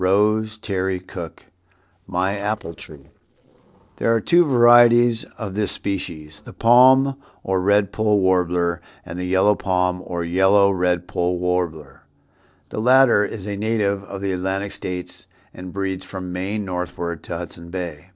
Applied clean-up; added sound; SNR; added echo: neural separator model SepFormer DNS4.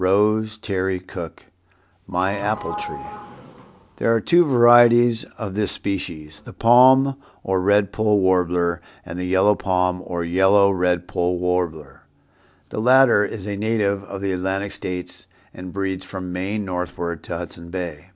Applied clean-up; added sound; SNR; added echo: none; Sliding door / Doorbell; 13 dB; none.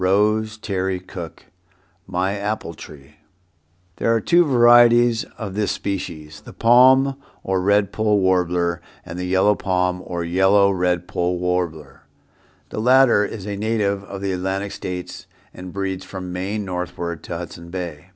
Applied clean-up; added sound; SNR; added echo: none; none; none; none.